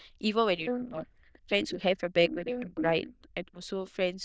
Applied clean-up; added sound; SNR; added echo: neural diffusion model UNIVERSE++.